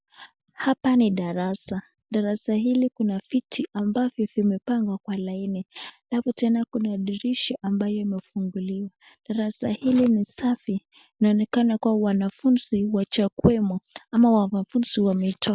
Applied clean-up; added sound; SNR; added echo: none; none; none; none.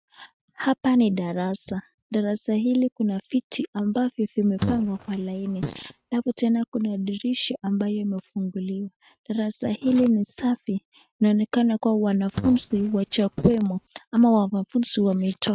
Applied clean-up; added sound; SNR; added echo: neural mask model RNNoise.